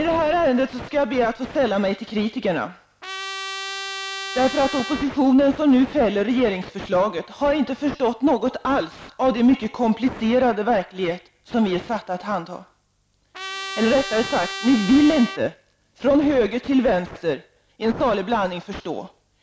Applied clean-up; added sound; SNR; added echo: none; Trumpet; 10 dB; none.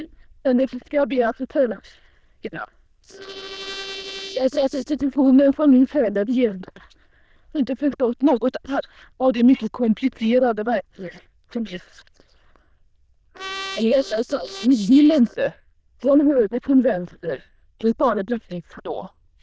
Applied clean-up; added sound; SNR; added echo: neural diffusion model UNIVERSE++.